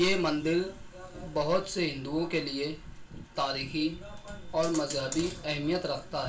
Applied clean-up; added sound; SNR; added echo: none; none; none; reverberation time 0.3 s.